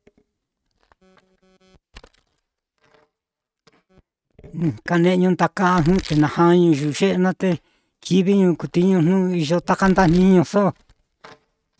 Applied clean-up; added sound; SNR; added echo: neural mask model RNNoise.